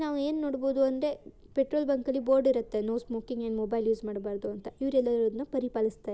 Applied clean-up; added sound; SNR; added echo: none; none; none; none.